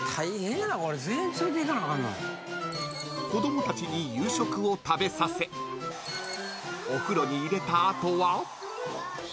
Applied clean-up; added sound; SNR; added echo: none; none; none; none.